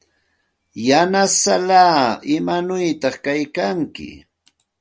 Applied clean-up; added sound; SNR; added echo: none; none; none; none.